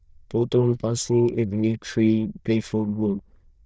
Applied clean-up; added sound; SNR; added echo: neural diffusion model UNIVERSE++.